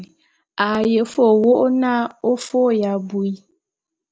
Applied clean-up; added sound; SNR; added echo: none; none; none; none.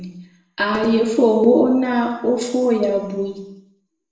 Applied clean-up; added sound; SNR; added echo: none; none; none; reverberation time 0.8 s.